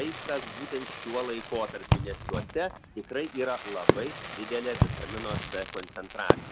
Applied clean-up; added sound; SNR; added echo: none; Fireworks; -3 dB; none.